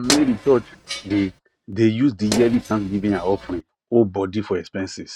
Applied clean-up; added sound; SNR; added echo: neural mask model RNNoise.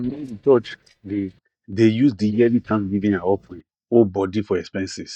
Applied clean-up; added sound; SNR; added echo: neural mask model DeepFilterNet 3.